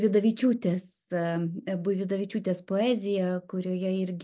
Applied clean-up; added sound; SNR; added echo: none; none; none; none.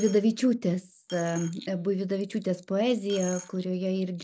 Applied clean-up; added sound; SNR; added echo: none; Coin (dropping); 19 dB; none.